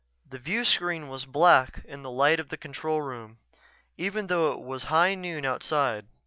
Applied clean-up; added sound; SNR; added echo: none; none; none; none.